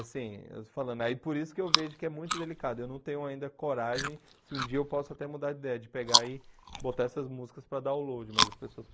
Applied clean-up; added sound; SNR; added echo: neural mask model Resemble Enhance denoiser.